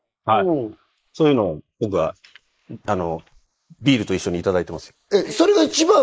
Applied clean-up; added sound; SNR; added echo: neural mask model Resemble Enhance denoiser.